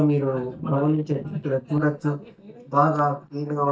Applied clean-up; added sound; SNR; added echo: neural mask model DeepFilterNet 3.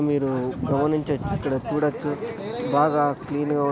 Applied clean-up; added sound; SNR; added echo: none; none; none; none.